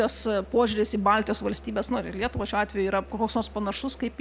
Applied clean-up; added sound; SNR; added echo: none; Musical instrument; 18 dB; none.